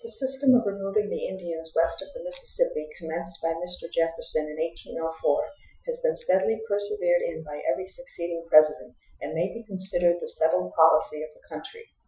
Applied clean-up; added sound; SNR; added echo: classical method Wiener filter.